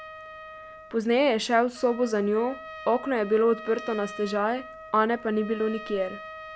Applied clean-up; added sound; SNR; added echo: none; Trumpet; 15 dB; none.